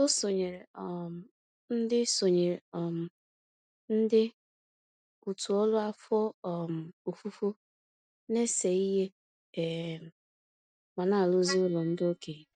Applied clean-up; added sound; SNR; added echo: neural mask model DeepFilterNet 3.